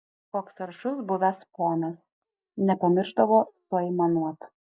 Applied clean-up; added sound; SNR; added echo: neural mask model DeepFilterNet 3.